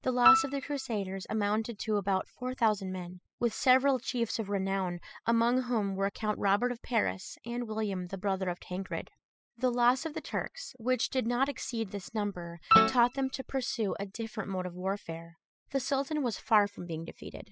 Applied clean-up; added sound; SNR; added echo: classical method spectral subtraction.